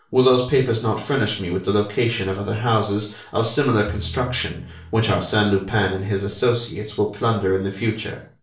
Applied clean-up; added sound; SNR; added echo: none; Bowed string instrument; 15 dB; reverberation time 0.4 s.